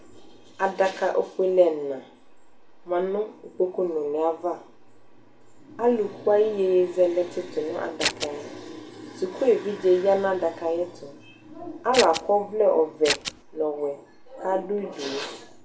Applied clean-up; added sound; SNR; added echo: none; Scissors; 3 dB; reverberation time 0.2 s.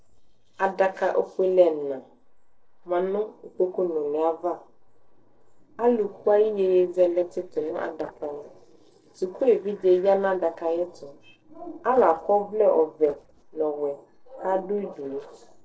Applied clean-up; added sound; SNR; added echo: neural separator model SepFormer DNS4.